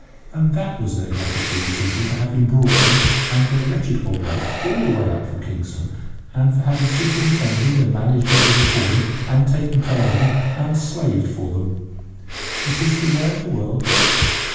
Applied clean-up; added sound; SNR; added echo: none; Breathing; 5 dB; reverberation time 1.2 s.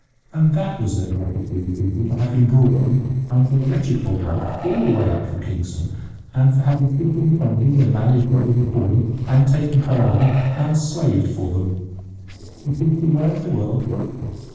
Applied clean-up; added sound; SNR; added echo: neural separator model SepFormer DNS4.